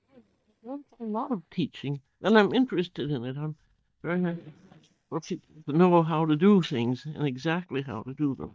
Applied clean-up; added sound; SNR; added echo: neural mask model DeepFilterNet 3.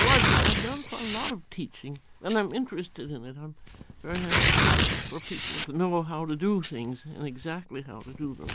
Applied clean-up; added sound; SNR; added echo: none; Tearing; -4 dB; none.